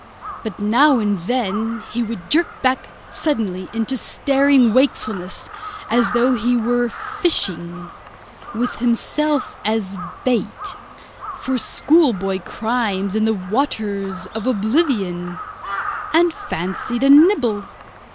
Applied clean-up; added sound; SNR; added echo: none; Crow; 13 dB; none.